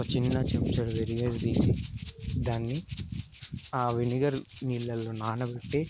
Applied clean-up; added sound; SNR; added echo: none; Rattle (instrument); 17 dB; none.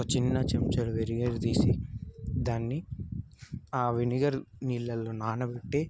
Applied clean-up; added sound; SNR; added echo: none; none; none; none.